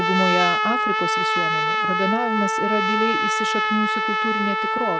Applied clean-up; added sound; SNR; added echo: none; Trumpet; -4 dB; none.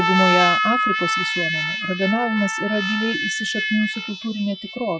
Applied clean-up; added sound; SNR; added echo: classical method Wiener filter.